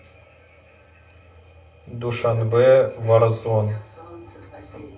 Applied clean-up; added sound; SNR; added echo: none; none; none; reverberation time 0.3 s.